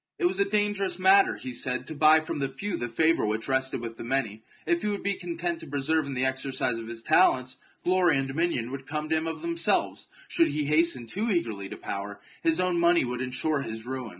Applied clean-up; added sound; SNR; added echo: none; none; none; none.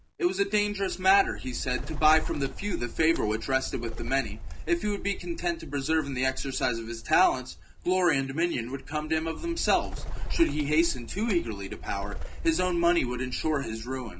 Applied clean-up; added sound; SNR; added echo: none; Bird; 6 dB; none.